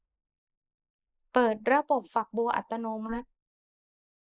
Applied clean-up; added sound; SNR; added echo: neural mask model Resemble Enhance denoiser.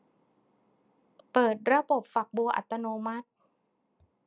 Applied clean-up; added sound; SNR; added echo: none; none; none; none.